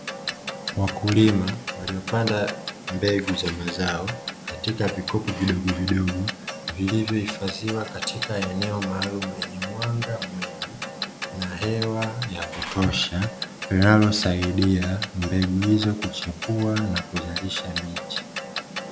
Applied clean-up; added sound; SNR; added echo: none; Clock; 8 dB; none.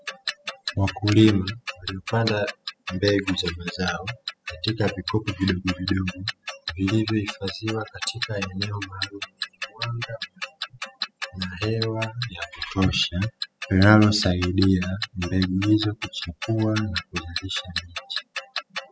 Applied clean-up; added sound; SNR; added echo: classical method spectral subtraction.